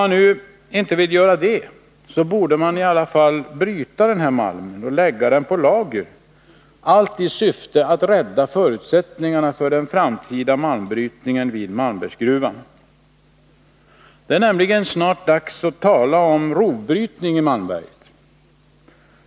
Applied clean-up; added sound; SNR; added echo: none; none; none; none.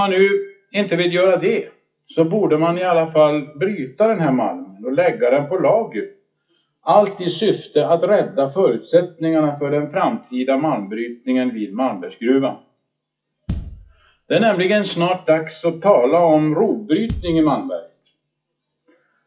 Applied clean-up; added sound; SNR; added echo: classical method WPE with log-MMSE.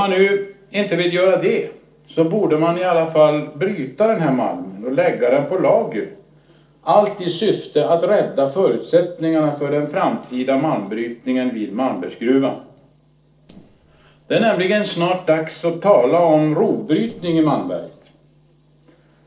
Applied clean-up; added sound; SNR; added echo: neural separator model SepFormer DNS4.